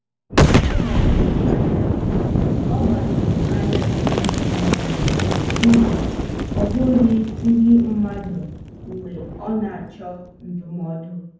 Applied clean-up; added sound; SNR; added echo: none; Boom; -2 dB; reverberation time 0.9 s.